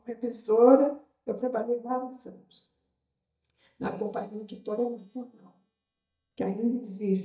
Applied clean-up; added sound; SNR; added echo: neural mask model DeepFilterNet 3.